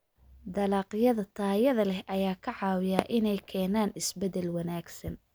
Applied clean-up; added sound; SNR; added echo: none; Fireworks; 16 dB; none.